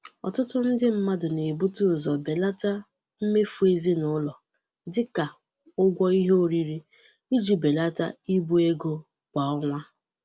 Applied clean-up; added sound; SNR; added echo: none; none; none; none.